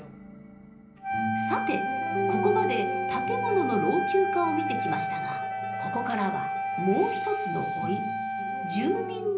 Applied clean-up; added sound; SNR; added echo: none; Wind instrument, woodwind instrument; 1 dB; reverberation time 0.5 s.